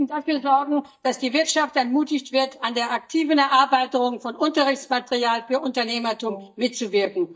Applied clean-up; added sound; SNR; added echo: neural mask model DeepFilterNet 3.